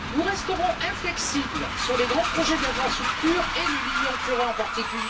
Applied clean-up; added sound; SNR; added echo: none; Train; 1 dB; reverberation time 0.2 s.